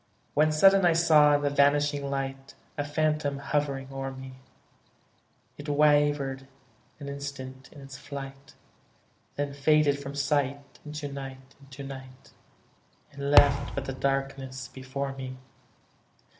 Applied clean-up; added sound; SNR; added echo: none; Thump, thud; 0 dB; none.